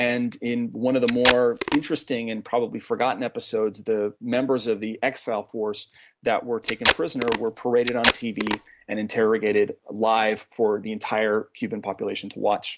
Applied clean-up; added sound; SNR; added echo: none; Packing tape, duct tape; 1 dB; none.